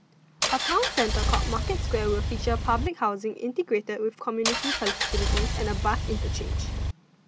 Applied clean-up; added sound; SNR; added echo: none; Engine; -2 dB; none.